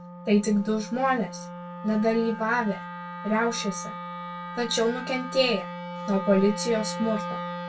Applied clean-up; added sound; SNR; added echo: none; Wind instrument, woodwind instrument; 9 dB; reverberation time 0.1 s.